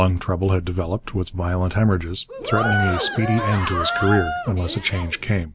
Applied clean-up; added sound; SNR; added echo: none; Cheering; 5 dB; none.